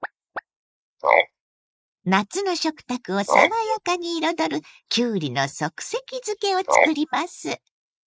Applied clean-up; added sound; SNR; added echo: neural mask model Resemble Enhance denoiser.